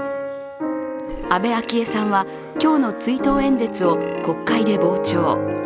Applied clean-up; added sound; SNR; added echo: none; Burping, eructation; 18 dB; none.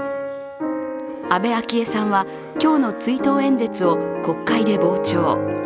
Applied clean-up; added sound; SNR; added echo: none; none; none; none.